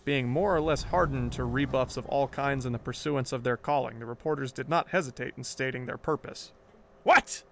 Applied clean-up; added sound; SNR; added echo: none; Subway, metro, underground; 15 dB; none.